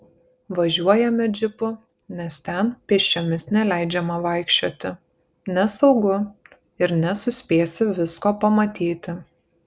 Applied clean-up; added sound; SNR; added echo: none; none; none; none.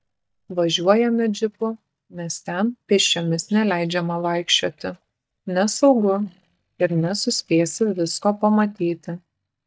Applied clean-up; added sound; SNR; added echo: neural mask model DeepFilterNet 3.